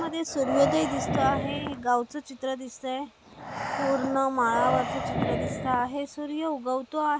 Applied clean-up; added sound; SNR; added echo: none; Breathing; 4 dB; none.